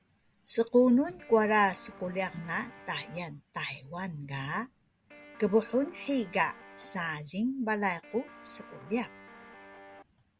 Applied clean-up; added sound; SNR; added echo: none; Guitar; 19 dB; none.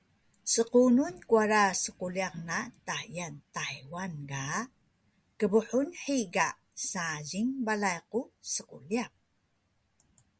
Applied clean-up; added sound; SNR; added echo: none; none; none; none.